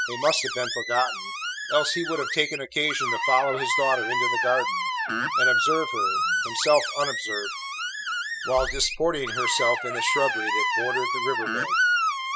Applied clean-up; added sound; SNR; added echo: classical method spectral subtraction.